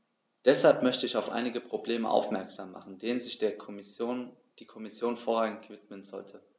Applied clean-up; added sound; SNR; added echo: none; none; none; none.